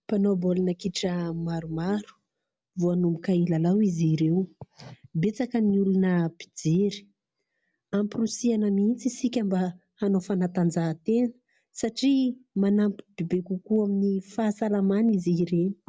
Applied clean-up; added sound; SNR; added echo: none; none; none; none.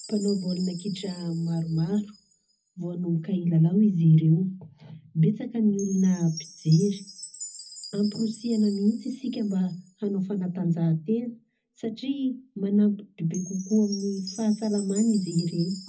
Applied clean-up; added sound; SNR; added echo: none; Chime; 19 dB; reverberation time 0.4 s.